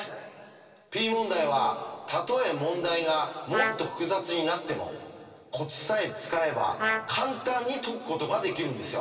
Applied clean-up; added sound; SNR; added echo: none; Trumpet; 3 dB; reverberation time 2.8 s.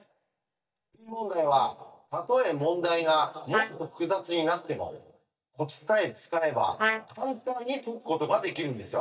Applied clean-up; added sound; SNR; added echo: neural mask model DeepFilterNet 3.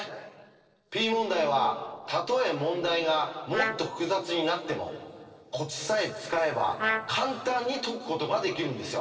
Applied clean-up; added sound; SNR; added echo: neural separator model SepFormer DNS4.